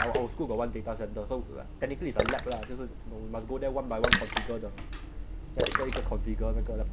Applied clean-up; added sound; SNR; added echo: none; Splash, splatter; -3 dB; none.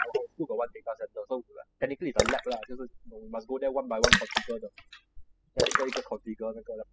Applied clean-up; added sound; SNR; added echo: classical method spectral subtraction.